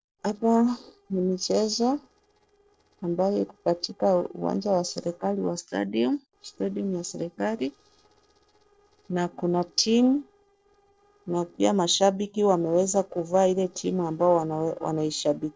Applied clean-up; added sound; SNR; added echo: neural separator model SepFormer DNS4.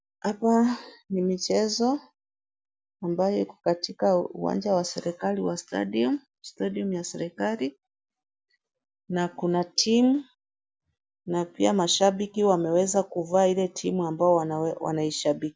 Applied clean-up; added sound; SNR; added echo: none; none; none; none.